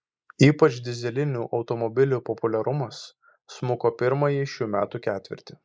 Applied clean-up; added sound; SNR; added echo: neural mask model Resemble Enhance denoiser.